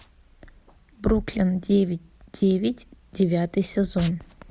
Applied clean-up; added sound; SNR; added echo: none; none; none; none.